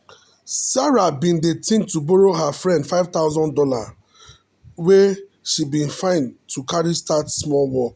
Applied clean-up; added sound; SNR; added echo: none; none; none; none.